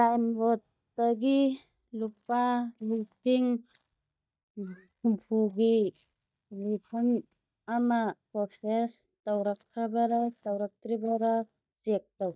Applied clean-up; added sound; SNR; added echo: neural mask model DeepFilterNet 3.